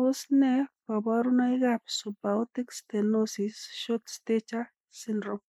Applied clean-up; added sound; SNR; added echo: neural mask model Resemble Enhance denoiser.